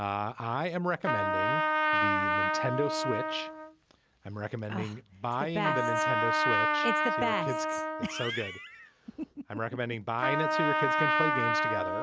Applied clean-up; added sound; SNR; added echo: none; Trumpet; -3 dB; none.